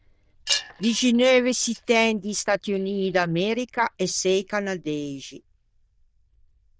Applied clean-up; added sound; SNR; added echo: neural diffusion model UNIVERSE++.